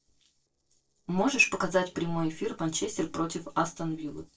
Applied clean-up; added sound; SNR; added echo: neural separator model SepFormer DNS4.